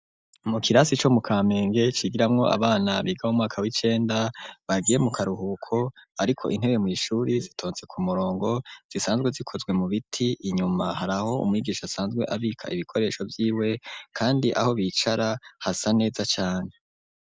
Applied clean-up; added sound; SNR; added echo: neural mask model DeepFilterNet 3.